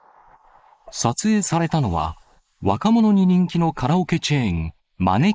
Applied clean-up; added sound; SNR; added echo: neural mask model Resemble Enhance denoiser.